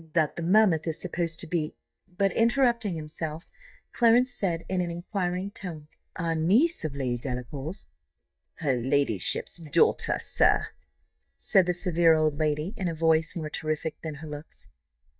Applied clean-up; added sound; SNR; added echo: neural mask model DeepFilterNet 3.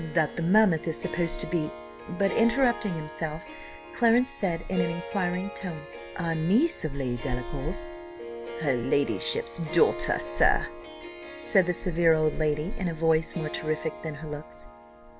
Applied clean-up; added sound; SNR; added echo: none; Harp; 12 dB; none.